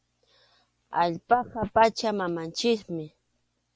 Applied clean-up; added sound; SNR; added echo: none; none; none; none.